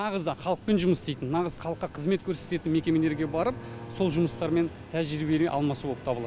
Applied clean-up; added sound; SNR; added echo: none; Bowed string instrument; 16 dB; none.